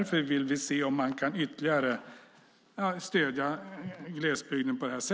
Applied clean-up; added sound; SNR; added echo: none; none; none; none.